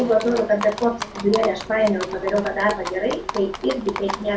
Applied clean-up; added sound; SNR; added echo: none; Livestock, farm animals, working animals; 11 dB; reverberation time 0.2 s.